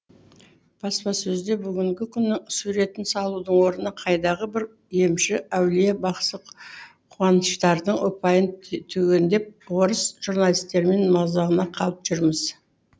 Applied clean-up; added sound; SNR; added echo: none; none; none; none.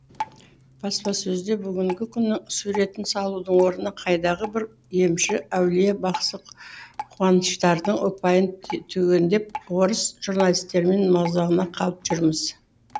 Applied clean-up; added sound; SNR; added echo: none; Drip; 17 dB; none.